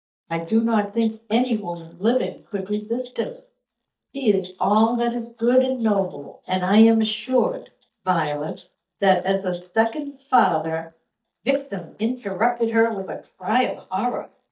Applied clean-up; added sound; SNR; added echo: neural mask model DeepFilterNet 3.